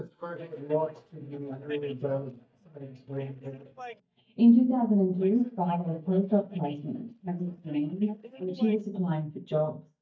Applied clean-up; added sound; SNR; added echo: neural mask model DeepFilterNet 3.